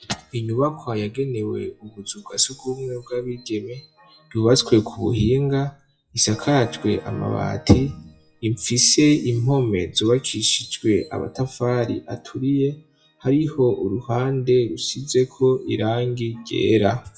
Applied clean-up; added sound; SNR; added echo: classical method WPE with log-MMSE.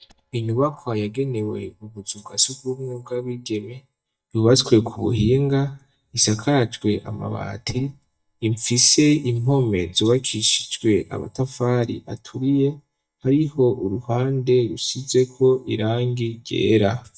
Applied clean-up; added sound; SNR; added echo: neural mask model DeepFilterNet 3.